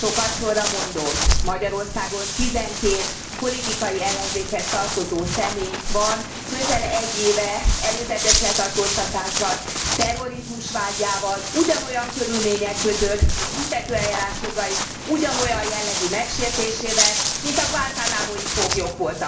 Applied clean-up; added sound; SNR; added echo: none; Walk, footsteps; 2 dB; reverberation time 0.5 s.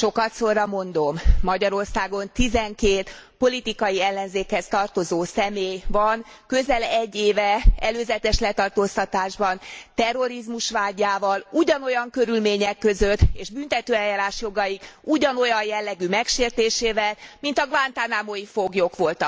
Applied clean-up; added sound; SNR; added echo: none; none; none; none.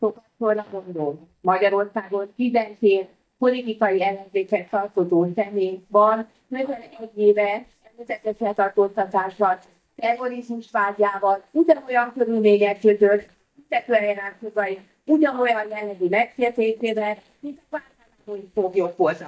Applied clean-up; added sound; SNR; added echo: neural mask model DeepFilterNet 3.